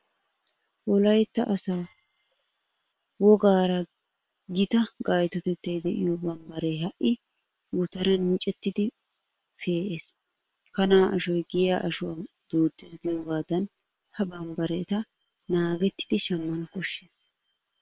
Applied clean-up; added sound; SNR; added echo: neural separator model SepFormer WHAM!.